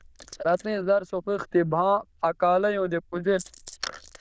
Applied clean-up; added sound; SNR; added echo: neural diffusion model UNIVERSE++.